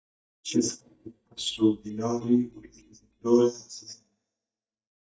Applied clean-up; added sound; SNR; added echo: neural mask model DeepFilterNet 3.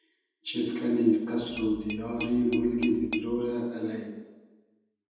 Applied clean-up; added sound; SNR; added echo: none; Tap / Glass; 11 dB; reverberation time 1.1 s.